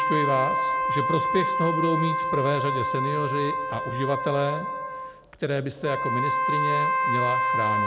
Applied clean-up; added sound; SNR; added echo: none; Wind instrument, woodwind instrument; -2 dB; none.